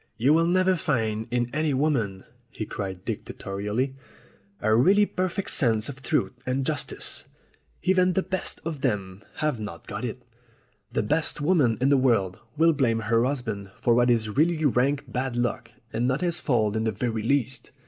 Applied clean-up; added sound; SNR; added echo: none; none; none; none.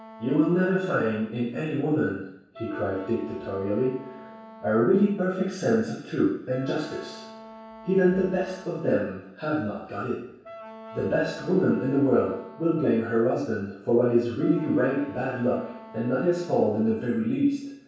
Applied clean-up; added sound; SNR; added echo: none; Wind instrument, woodwind instrument; 20 dB; reverberation time 0.7 s.